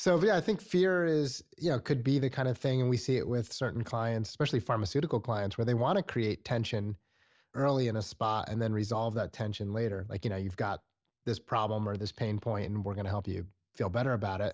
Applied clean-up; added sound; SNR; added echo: none; none; none; none.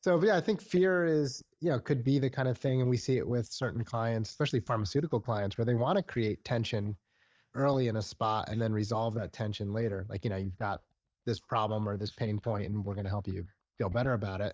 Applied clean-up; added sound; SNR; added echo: neural mask model DeepFilterNet 3.